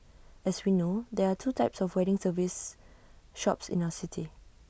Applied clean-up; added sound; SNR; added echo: none; none; none; none.